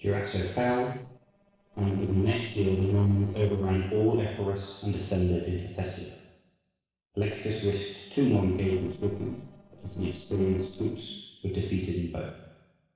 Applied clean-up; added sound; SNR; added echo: neural separator model SepFormer DNS4.